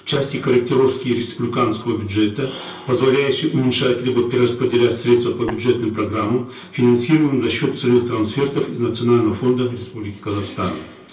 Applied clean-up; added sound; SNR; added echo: none; Tap; 15 dB; reverberation time 0.3 s.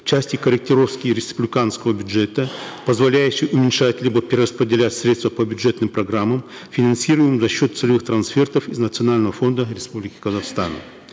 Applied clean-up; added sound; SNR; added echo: none; none; none; none.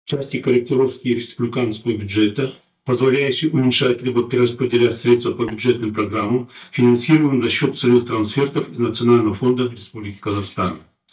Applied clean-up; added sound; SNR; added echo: neural mask model DeepFilterNet 3.